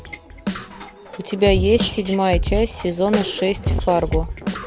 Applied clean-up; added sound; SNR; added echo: none; Drum kit; 5 dB; none.